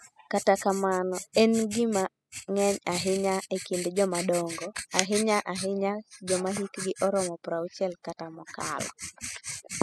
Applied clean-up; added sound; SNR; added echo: classical method spectral subtraction.